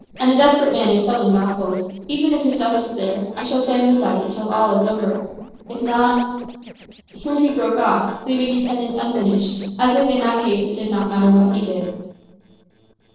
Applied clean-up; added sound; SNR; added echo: neural separator model SepFormer DNS4.